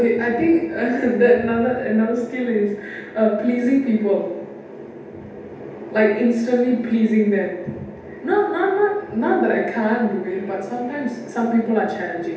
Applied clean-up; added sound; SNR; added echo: none; none; none; reverberation time 0.8 s.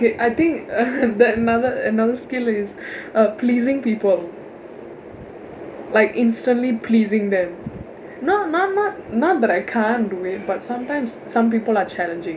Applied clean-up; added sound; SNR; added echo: none; none; none; none.